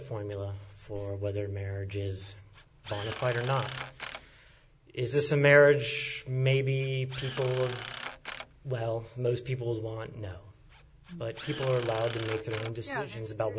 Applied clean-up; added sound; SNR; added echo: none; Drill; 14 dB; none.